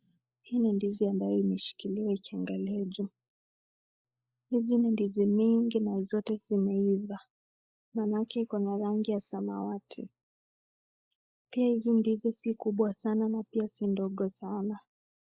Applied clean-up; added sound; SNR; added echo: neural mask model Resemble Enhance denoiser.